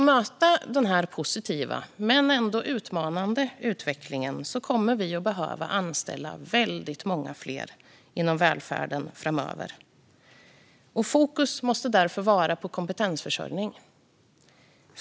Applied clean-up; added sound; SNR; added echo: none; none; none; none.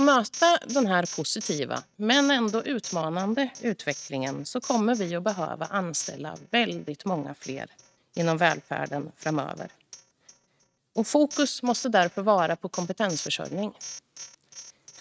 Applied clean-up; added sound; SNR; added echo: neural mask model RNNoise.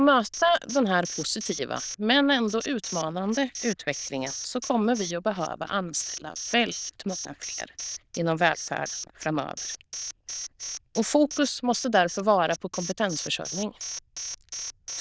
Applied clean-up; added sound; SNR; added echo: neural diffusion model UNIVERSE++.